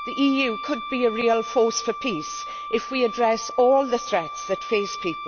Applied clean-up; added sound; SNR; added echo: none; Wind instrument, woodwind instrument; 10 dB; none.